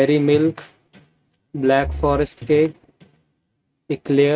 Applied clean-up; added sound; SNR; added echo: neural mask model RNNoise.